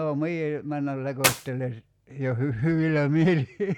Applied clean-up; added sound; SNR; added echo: none; Clapping; 0 dB; none.